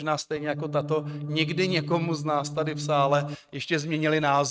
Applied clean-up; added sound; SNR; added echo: neural mask model RNNoise.